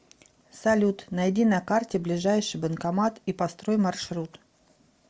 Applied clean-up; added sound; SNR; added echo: none; none; none; none.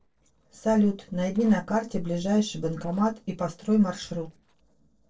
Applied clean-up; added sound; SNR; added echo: neural separator model SepFormer DNS4.